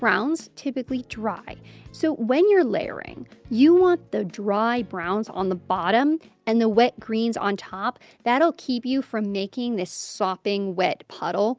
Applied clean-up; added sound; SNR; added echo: none; none; none; none.